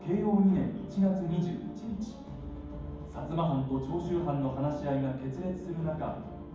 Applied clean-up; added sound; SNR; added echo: none; none; none; reverberation time 1.2 s.